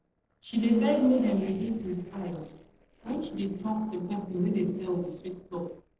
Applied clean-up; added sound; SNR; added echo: neural separator model SepFormer DNS4.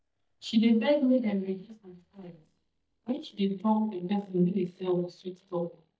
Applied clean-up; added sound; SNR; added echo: neural mask model DeepFilterNet 3.